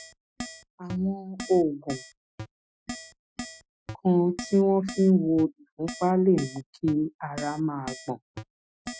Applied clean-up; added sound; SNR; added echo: classical method Wiener filter.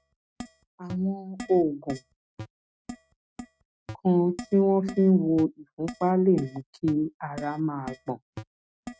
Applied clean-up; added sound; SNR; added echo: neural mask model RNNoise.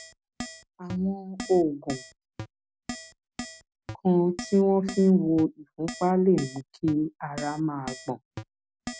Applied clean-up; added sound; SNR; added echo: none; Keyboard (musical); 14 dB; none.